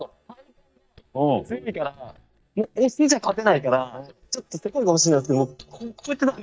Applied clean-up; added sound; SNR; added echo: neural mask model DeepFilterNet 3.